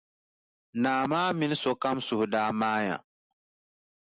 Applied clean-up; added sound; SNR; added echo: none; none; none; none.